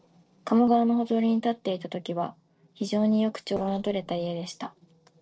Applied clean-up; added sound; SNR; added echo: neural separator model SepFormer DNS4.